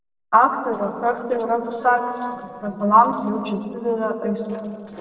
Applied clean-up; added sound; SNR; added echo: neural separator model SepFormer DNS4.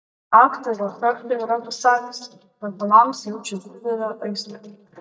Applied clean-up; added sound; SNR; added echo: neural mask model DeepFilterNet 3.